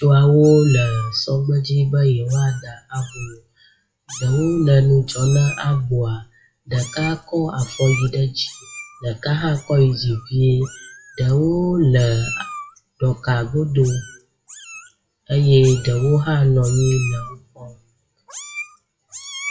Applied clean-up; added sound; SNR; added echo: classical method WPE with log-MMSE.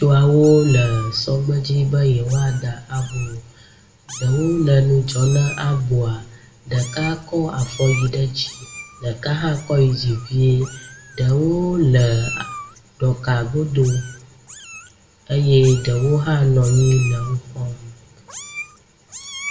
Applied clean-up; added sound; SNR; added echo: none; Meow; 18 dB; reverberation time 0.5 s.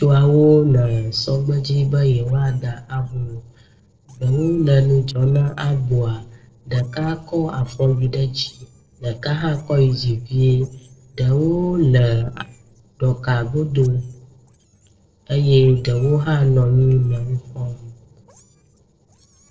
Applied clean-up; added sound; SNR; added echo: neural separator model SepFormer DNS4.